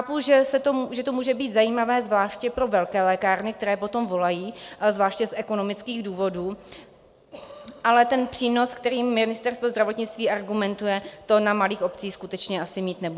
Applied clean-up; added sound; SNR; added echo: none; none; none; none.